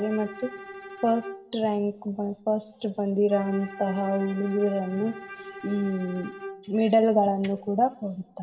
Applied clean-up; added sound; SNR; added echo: none; Bowed string instrument; 15 dB; reverberation time 0.4 s.